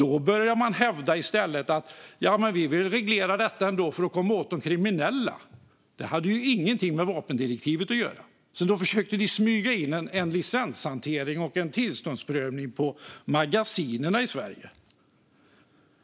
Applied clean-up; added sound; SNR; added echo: none; none; none; none.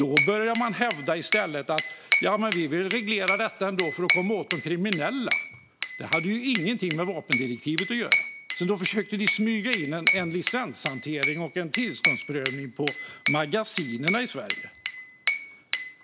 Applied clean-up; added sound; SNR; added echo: none; Glass / Bell; 2 dB; none.